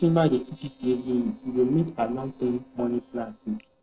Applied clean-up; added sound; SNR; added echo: neural separator model SepFormer DNS4.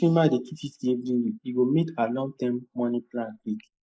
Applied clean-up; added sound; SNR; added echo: neural mask model Resemble Enhance denoiser.